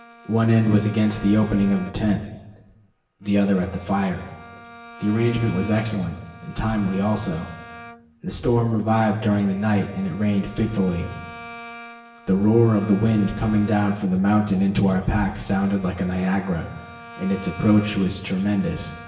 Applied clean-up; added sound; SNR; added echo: none; Bowed string instrument; 20 dB; reverberation time 1.1 s.